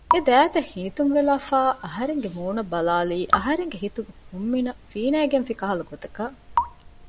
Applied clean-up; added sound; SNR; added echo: none; Raindrop / Drip; 8 dB; none.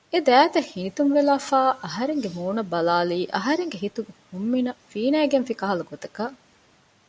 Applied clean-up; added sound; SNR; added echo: none; none; none; none.